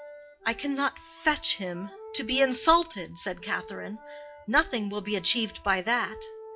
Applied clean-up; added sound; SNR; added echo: classical method log-MMSE.